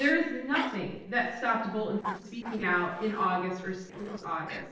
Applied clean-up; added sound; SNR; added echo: neural separator model SepFormer DNS4.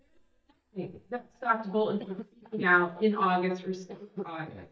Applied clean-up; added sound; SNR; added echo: neural mask model DeepFilterNet 3.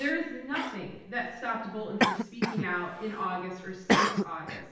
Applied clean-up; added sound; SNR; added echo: none; Cough; -2 dB; reverberation time 0.9 s.